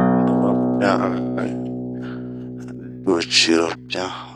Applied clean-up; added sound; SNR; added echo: none; Acoustic guitar; -1 dB; none.